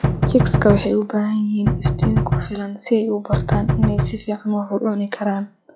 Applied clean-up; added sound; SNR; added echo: classical method log-MMSE.